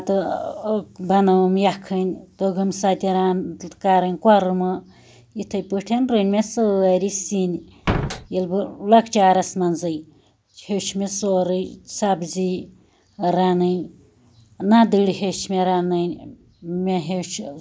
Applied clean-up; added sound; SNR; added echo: none; Slam; 2 dB; none.